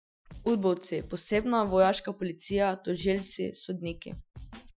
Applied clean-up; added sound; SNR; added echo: classical method Wiener filter.